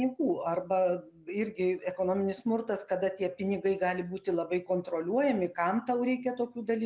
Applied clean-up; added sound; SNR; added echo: none; none; none; none.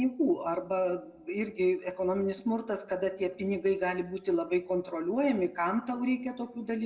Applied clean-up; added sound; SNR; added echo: none; none; none; reverberation time 0.9 s.